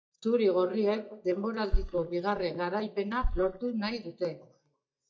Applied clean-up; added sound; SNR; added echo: neural mask model DeepFilterNet 3.